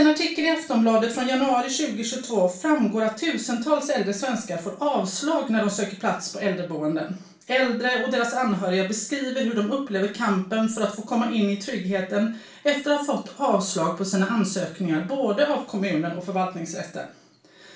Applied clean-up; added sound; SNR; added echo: none; none; none; reverberation time 0.3 s.